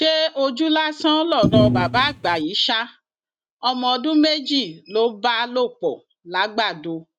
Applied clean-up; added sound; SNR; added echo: neural mask model RNNoise.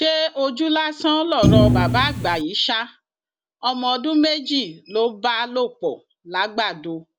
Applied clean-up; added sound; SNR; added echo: none; Thump, thud; -5 dB; none.